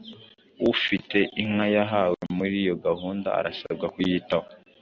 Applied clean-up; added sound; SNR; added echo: none; none; none; none.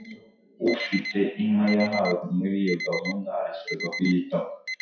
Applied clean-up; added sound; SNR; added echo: classical method WPE with log-MMSE.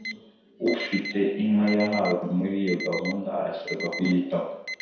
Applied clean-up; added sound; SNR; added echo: none; Alarm; 11 dB; reverberation time 0.7 s.